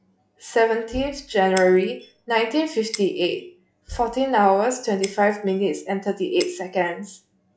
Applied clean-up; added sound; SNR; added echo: classical method log-MMSE.